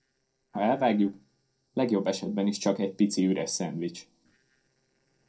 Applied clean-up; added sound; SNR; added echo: neural separator model SepFormer DNS4.